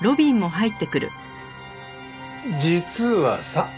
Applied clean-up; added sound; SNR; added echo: none; none; none; none.